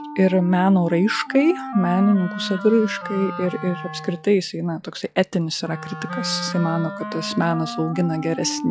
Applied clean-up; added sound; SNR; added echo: classical method log-MMSE.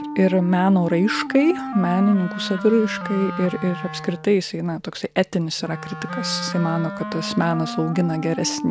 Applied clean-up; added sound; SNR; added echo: none; Wind instrument, woodwind instrument; 10 dB; none.